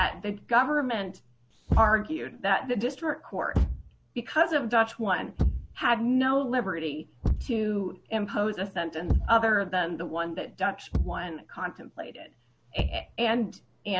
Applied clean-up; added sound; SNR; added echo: none; Thump, thud; 5 dB; none.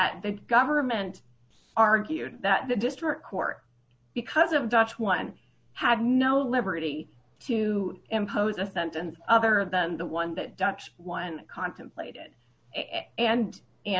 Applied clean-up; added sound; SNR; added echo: none; none; none; none.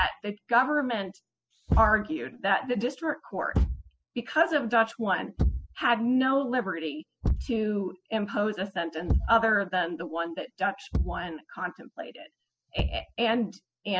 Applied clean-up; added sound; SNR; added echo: classical method spectral subtraction.